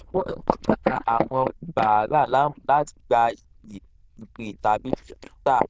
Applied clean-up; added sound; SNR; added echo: neural diffusion model UNIVERSE++.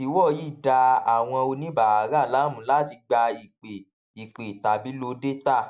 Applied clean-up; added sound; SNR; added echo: none; none; none; none.